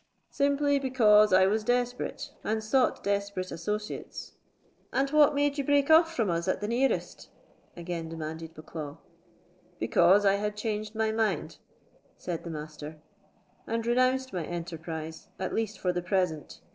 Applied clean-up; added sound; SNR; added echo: neural separator model SepFormer DNS4.